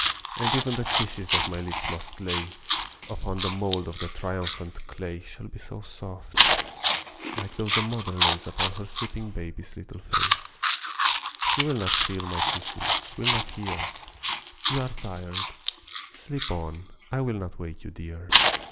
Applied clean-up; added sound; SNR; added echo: none; Chewing, mastication; -4 dB; none.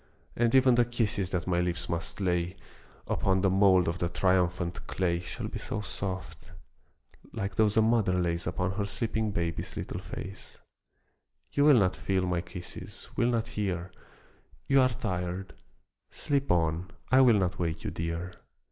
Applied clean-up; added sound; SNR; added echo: none; none; none; none.